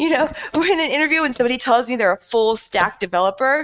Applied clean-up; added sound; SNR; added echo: neural mask model RNNoise.